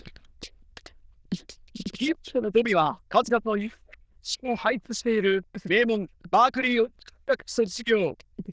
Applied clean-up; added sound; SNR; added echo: neural diffusion model UNIVERSE++.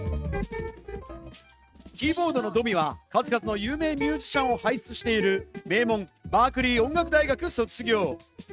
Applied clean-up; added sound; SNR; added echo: neural mask model RNNoise.